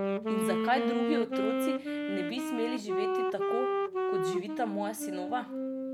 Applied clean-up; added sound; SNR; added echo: none; Wind instrument, woodwind instrument; -4 dB; none.